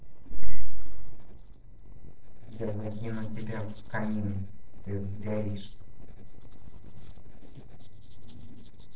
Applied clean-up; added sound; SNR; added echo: neural separator model SepFormer DNS4.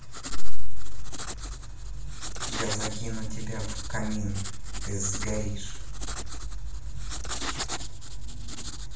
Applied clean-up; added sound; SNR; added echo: none; Writing; 19 dB; reverberation time 0.5 s.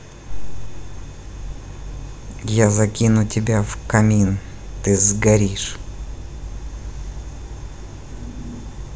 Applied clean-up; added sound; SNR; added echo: none; none; none; none.